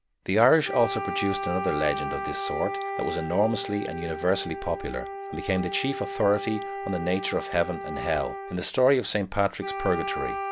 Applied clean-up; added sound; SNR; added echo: none; Wind instrument, woodwind instrument; 7 dB; none.